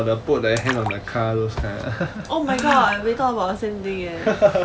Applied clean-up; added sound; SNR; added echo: none; Splash, splatter; 13 dB; none.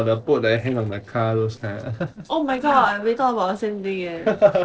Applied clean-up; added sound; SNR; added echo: neural separator model SepFormer DNS4.